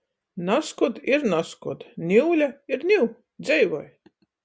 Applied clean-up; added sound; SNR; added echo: none; none; none; none.